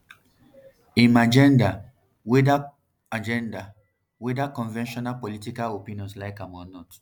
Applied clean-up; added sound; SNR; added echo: none; none; none; none.